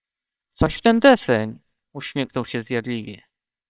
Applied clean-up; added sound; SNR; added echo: neural separator model SepFormer WHAMR!.